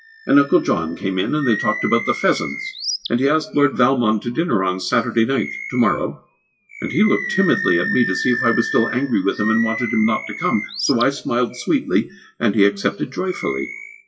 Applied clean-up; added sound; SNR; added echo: classical method WPE with log-MMSE.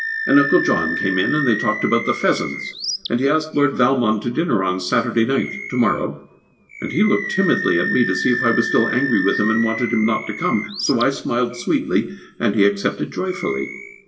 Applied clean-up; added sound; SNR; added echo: none; Animal; 8 dB; reverberation time 0.7 s.